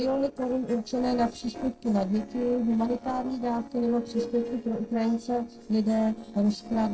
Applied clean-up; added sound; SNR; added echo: neural separator model SepFormer DNS4.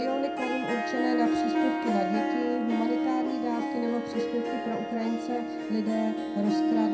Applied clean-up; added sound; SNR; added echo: none; Harp; -2 dB; reverberation time 0.2 s.